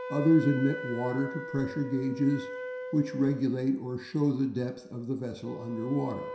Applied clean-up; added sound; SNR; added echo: none; Wind instrument, woodwind instrument; 11 dB; reverberation time 0.7 s.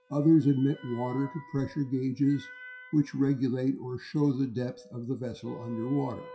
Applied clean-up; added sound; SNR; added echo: classical method WPE with log-MMSE.